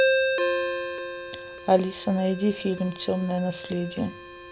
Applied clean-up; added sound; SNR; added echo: none; Ringtone; 2 dB; none.